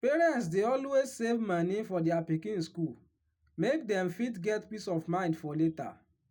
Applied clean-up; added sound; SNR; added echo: none; none; none; none.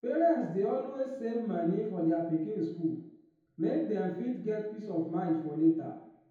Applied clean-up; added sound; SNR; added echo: none; none; none; reverberation time 2.0 s.